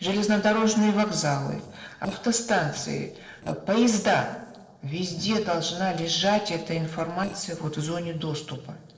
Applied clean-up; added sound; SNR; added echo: neural separator model SepFormer DNS4.